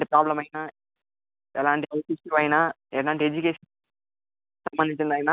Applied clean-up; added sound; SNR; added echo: none; none; none; none.